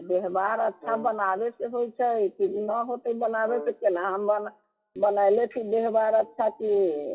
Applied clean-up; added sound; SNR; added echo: classical method WPE with log-MMSE.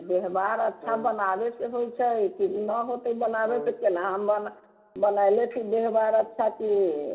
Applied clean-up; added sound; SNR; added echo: none; Brass instrument; 16 dB; reverberation time 2.1 s.